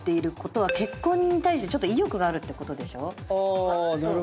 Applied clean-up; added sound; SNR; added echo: none; none; none; none.